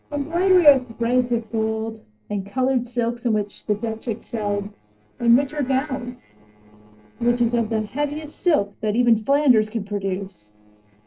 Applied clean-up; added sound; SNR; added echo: neural separator model SepFormer DNS4.